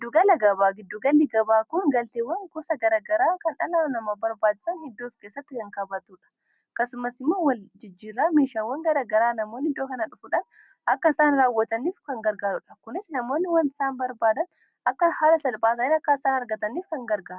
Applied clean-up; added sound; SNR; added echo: none; none; none; none.